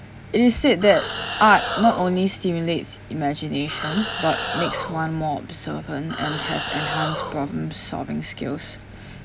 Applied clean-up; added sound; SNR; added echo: none; Animal; 7 dB; none.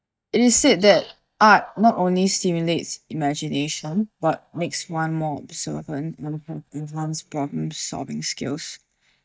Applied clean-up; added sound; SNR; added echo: neural mask model DeepFilterNet 3.